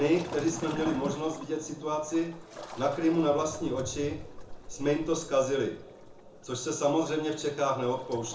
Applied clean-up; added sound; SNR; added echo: none; Waves, surf; 13 dB; reverberation time 0.5 s.